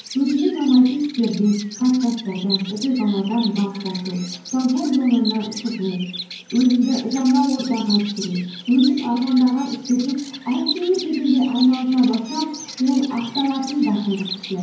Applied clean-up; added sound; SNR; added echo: none; Bird vocalization, bird call, bird song; 13 dB; reverberation time 0.9 s.